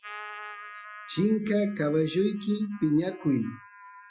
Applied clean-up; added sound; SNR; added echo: classical method Wiener filter.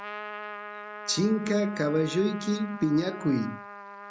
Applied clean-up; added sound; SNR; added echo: none; Trumpet; 12 dB; none.